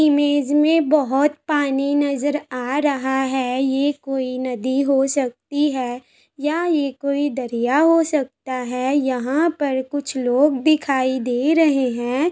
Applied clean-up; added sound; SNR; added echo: none; none; none; none.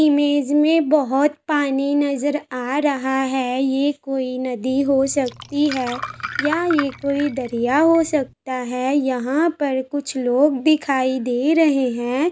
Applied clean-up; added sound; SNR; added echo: none; Glass; 12 dB; none.